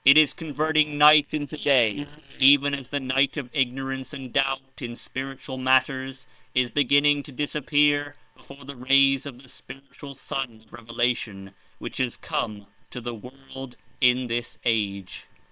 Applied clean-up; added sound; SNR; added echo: neural separator model SepFormer WHAM!.